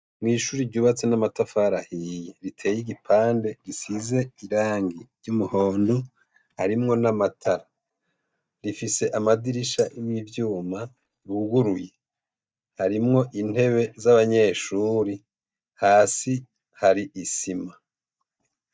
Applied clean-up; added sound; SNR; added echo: neural mask model DeepFilterNet 3.